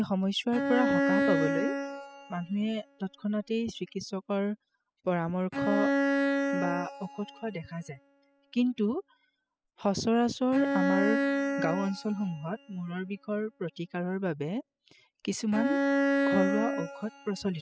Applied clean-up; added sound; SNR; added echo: classical method spectral subtraction.